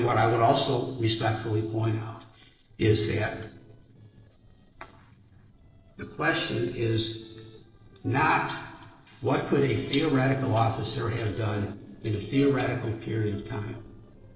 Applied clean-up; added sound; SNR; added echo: neural separator model SepFormer DNS4.